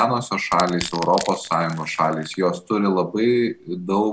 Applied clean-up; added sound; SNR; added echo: none; Crushing; 17 dB; none.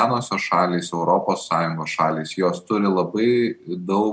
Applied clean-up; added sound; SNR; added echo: none; none; none; none.